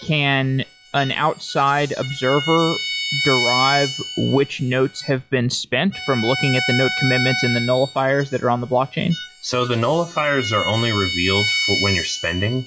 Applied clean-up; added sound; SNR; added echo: classical method log-MMSE.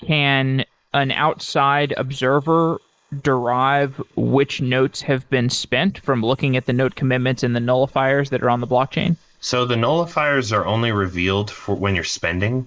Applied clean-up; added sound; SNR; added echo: neural mask model Resemble Enhance denoiser.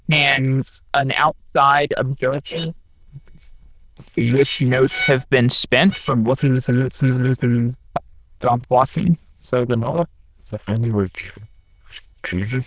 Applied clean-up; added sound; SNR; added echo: neural diffusion model UNIVERSE++.